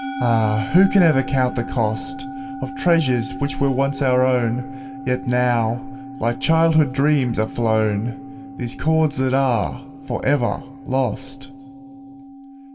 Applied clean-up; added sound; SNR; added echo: none; Musical instrument; 12 dB; reverberation time 2.1 s.